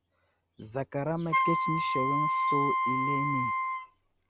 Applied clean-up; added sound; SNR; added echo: none; Wind instrument, woodwind instrument; -5 dB; none.